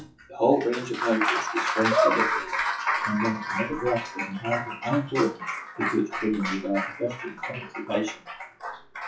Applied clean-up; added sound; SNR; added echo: classical method WPE with log-MMSE.